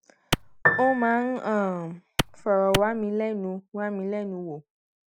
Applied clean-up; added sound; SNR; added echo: none; Clapping + Piano; 1 dB; none.